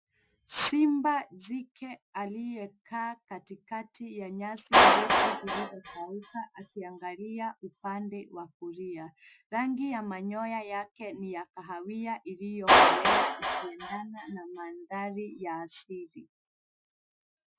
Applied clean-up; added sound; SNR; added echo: classical method Wiener filter.